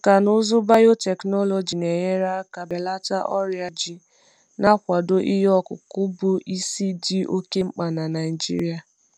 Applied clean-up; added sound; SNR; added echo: none; none; none; none.